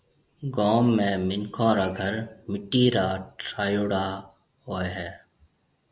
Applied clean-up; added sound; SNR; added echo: none; none; none; none.